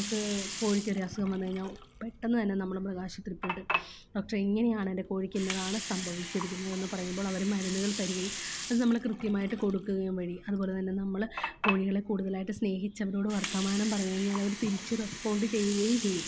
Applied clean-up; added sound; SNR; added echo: none; Water; 9 dB; none.